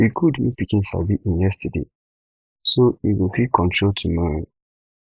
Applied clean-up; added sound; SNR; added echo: neural mask model Resemble Enhance denoiser.